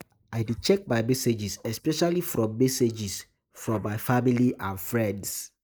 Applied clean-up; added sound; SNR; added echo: neural mask model Resemble Enhance denoiser.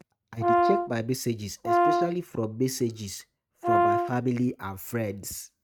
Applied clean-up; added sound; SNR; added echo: neural mask model RNNoise.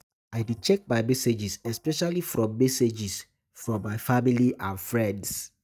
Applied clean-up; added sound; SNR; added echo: neural mask model DeepFilterNet 3.